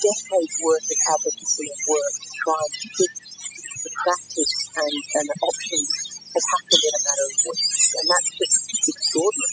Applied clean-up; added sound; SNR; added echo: classical method spectral subtraction.